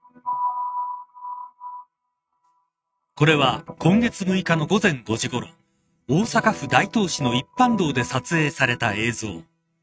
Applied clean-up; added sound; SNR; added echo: neural mask model RNNoise.